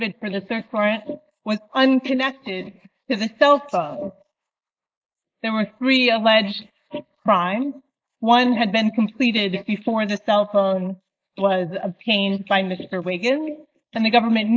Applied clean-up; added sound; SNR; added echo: neural mask model Resemble Enhance denoiser.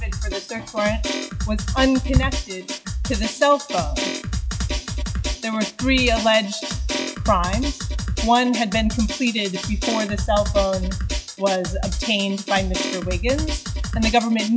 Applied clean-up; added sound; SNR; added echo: classical method log-MMSE.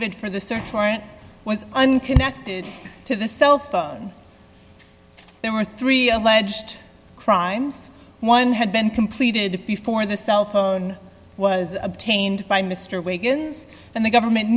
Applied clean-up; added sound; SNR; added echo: none; none; none; none.